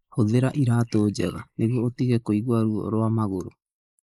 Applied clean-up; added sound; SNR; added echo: neural mask model Resemble Enhance denoiser.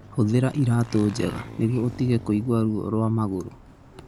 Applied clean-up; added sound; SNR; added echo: none; Motorcycle / Engine; 18 dB; none.